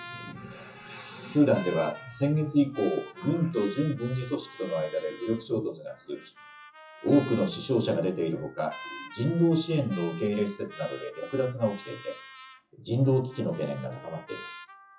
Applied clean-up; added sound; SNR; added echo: classical method WPE with log-MMSE.